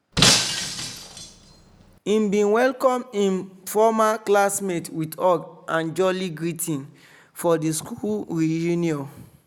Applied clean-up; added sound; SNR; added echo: none; Shatter; 0 dB; none.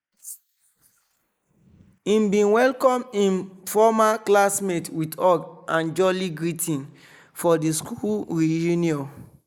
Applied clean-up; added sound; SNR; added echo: neural mask model Resemble Enhance denoiser.